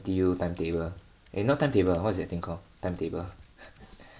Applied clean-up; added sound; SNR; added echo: none; none; none; none.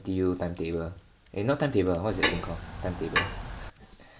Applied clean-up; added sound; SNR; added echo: none; Clock; 1 dB; none.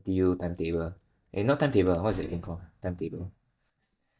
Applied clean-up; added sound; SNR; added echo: neural mask model DeepFilterNet 3.